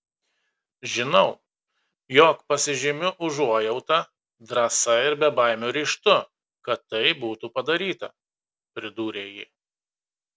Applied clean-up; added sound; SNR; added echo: none; none; none; none.